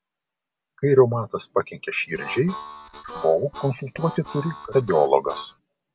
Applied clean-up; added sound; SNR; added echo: none; Harmonica; 15 dB; none.